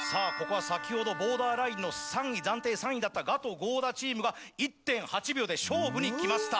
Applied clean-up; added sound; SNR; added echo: none; Bowed string instrument; 12 dB; none.